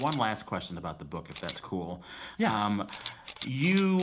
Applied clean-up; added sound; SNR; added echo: none; Camera; 17 dB; reverberation time 0.4 s.